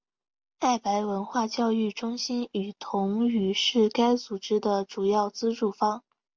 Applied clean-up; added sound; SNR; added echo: none; none; none; none.